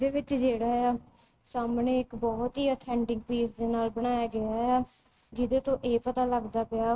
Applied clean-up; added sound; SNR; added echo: neural mask model RNNoise.